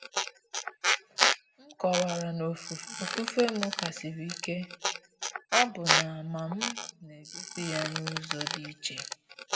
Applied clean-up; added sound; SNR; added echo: none; Squeak; -2 dB; reverberation time 0.3 s.